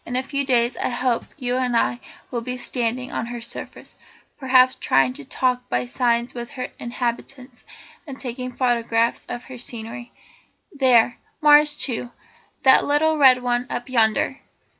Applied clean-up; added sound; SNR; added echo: none; none; none; none.